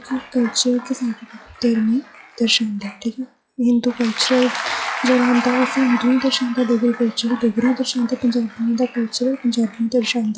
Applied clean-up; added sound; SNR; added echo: classical method log-MMSE.